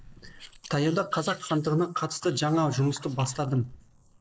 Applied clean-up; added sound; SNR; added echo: neural mask model Resemble Enhance denoiser.